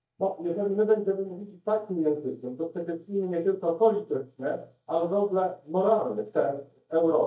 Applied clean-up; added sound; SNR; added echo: neural mask model DeepFilterNet 3.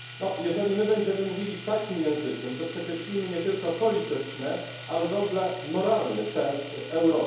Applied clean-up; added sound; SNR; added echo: none; Domestic sounds, home sounds; 11 dB; reverberation time 2.2 s.